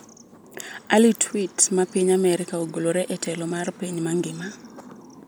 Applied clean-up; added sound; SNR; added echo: none; none; none; none.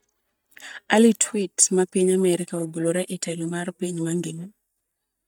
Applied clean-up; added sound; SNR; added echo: neural mask model DeepFilterNet 3.